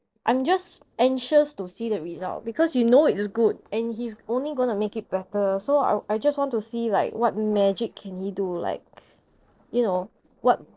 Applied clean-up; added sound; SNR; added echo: neural separator model SepFormer DNS4.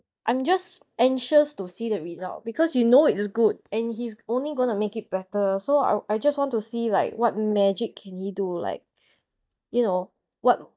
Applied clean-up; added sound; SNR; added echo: neural mask model DeepFilterNet 3.